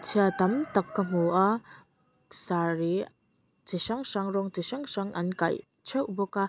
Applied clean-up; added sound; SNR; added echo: none; none; none; none.